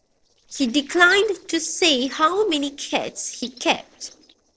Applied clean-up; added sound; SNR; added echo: neural separator model SepFormer DNS4.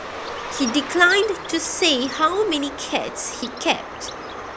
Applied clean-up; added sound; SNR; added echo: none; Bird; 9 dB; none.